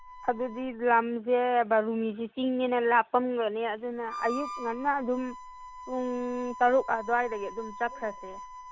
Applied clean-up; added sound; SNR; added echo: none; Harmonica; 15 dB; none.